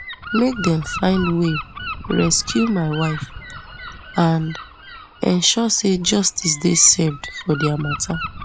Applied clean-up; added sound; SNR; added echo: none; Gull, seagull / Wind; 11 dB; none.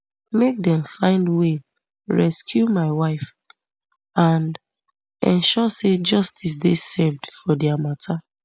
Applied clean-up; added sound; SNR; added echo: none; none; none; none.